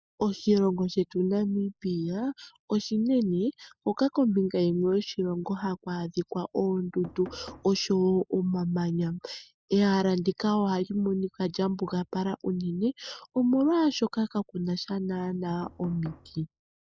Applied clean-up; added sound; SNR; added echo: neural mask model DeepFilterNet 3.